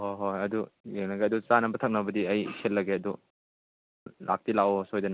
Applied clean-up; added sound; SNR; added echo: none; none; none; none.